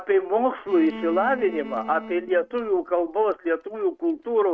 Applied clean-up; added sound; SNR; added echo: neural mask model RNNoise.